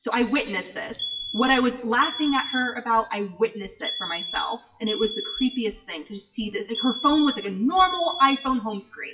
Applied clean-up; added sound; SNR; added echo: classical method WPE with log-MMSE.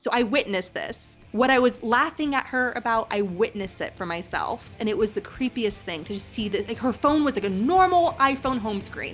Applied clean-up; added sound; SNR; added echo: none; none; none; none.